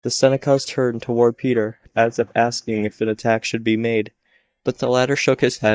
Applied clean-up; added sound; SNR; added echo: neural mask model DeepFilterNet 3.